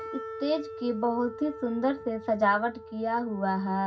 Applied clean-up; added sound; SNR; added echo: none; Wind instrument, woodwind instrument; 13 dB; reverberation time 0.4 s.